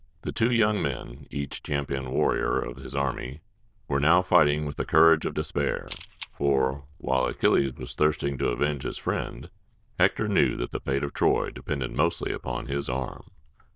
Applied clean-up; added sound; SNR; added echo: neural diffusion model UNIVERSE++.